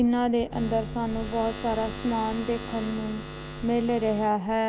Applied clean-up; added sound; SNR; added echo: none; Buzz; 9 dB; none.